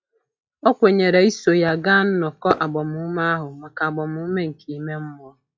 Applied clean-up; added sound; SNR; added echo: classical method log-MMSE.